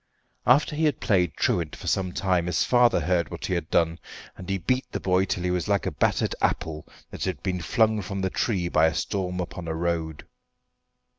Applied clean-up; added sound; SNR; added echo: none; none; none; none.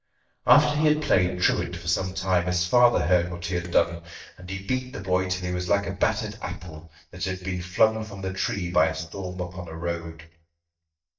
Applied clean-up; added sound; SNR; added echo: neural mask model DeepFilterNet 3.